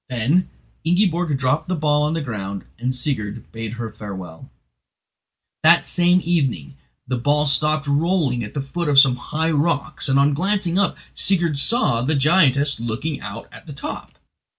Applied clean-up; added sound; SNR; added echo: none; none; none; none.